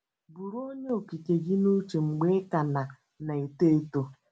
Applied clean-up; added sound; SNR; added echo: none; none; none; none.